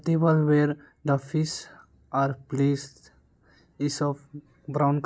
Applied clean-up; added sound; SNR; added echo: none; none; none; none.